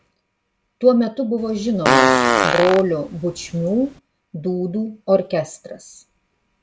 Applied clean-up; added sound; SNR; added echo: none; Fart; -2 dB; none.